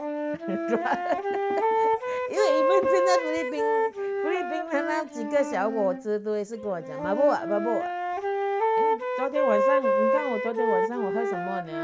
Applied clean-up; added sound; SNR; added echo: none; Wind instrument, woodwind instrument; -3 dB; none.